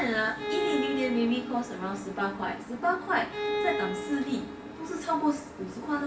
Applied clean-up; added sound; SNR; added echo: none; Bowed string instrument; 6 dB; reverberation time 0.6 s.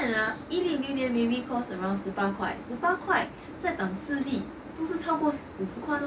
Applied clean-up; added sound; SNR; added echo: none; none; none; none.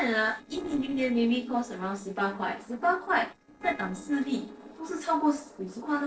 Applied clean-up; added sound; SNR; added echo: neural separator model SepFormer DNS4.